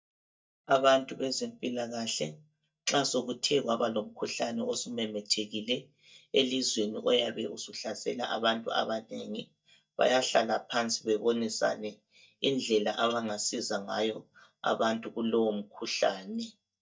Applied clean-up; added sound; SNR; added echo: neural mask model DeepFilterNet 3.